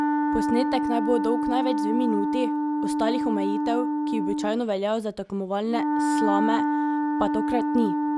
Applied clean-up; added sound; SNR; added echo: none; Wind instrument, woodwind instrument; -2 dB; none.